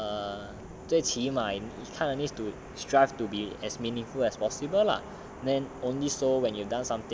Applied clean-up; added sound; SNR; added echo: none; none; none; none.